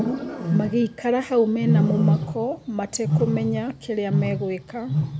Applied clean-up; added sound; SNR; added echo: none; Wild animals; 0 dB; none.